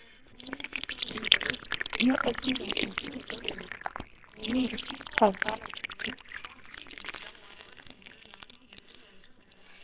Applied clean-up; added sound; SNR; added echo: neural separator model SepFormer WHAMR!.